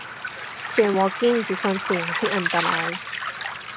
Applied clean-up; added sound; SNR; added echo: none; Waves, surf; 4 dB; none.